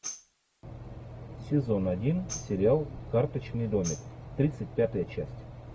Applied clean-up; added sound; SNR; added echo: none; Tambourine; 17 dB; none.